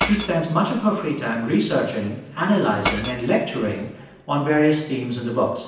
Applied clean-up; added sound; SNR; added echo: none; Shatter / Crushing; 12 dB; reverberation time 0.9 s.